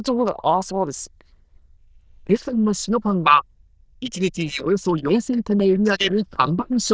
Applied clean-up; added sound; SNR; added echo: neural diffusion model UNIVERSE++.